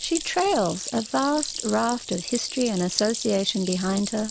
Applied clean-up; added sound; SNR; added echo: none; Stream; 8 dB; none.